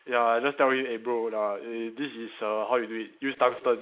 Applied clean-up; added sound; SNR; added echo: neural mask model Resemble Enhance denoiser.